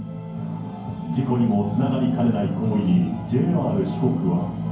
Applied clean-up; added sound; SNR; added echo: none; none; none; reverberation time 0.9 s.